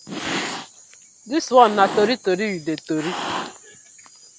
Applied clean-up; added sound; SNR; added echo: none; Cat; 10 dB; none.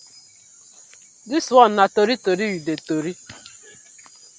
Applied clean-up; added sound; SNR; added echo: none; none; none; none.